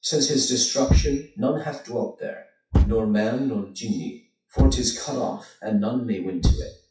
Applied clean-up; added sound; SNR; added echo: classical method WPE with log-MMSE.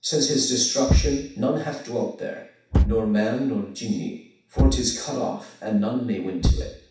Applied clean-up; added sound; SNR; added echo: none; Thump, thud; 2 dB; reverberation time 0.7 s.